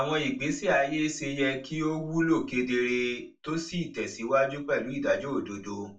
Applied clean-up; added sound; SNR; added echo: none; none; none; reverberation time 0.3 s.